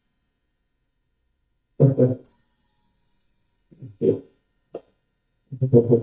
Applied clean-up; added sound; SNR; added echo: neural mask model DeepFilterNet 3.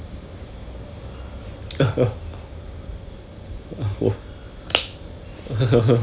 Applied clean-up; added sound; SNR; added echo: none; none; none; none.